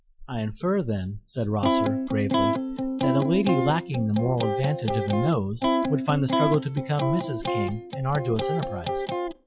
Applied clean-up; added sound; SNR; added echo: classical method log-MMSE.